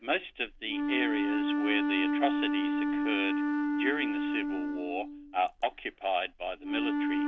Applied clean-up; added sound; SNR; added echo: none; Wind instrument, woodwind instrument; -3 dB; none.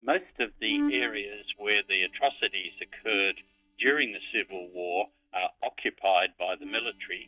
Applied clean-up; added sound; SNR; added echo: neural mask model DeepFilterNet 3.